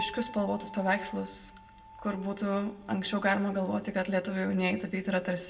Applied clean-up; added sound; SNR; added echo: none; Piano; 16 dB; reverberation time 0.6 s.